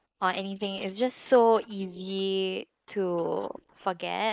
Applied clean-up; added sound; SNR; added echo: neural mask model Resemble Enhance denoiser.